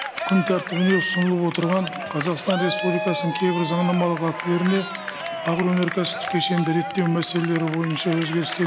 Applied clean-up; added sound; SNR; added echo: none; Cheering; 7 dB; none.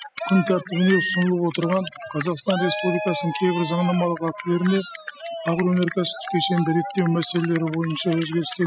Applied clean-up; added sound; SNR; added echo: classical method spectral subtraction.